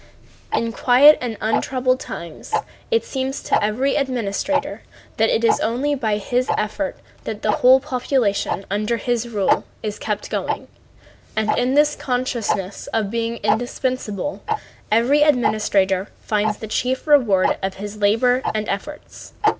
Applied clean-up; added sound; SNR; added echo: none; Tick-tock; 7 dB; none.